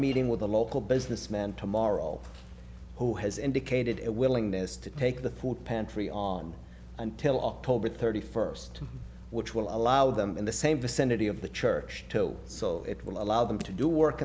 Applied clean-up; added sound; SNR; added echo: none; none; none; none.